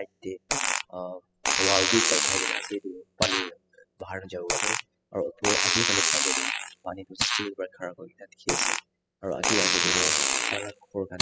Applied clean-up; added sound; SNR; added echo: classical method spectral subtraction.